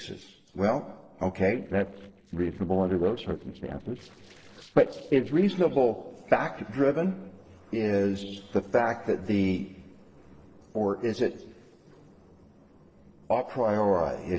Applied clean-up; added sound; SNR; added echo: neural separator model SepFormer DNS4.